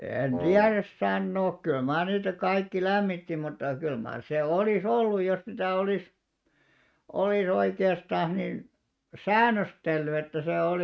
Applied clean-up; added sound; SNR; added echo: neural mask model RNNoise.